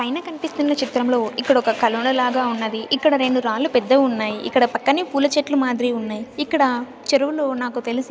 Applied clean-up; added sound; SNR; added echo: none; none; none; none.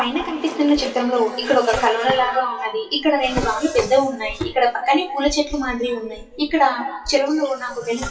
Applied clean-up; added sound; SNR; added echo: classical method WPE with log-MMSE.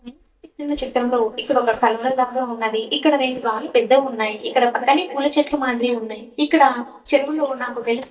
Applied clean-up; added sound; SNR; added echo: neural mask model DeepFilterNet 3.